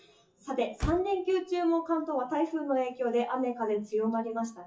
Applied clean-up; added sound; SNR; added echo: classical method WPE with log-MMSE.